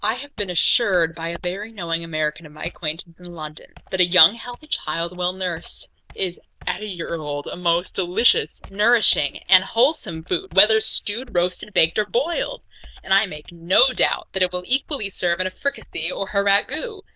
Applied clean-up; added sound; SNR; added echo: neural diffusion model UNIVERSE++.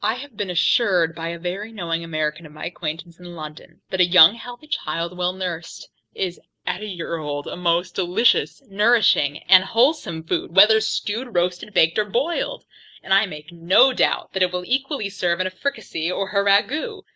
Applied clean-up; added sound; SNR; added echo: none; none; none; none.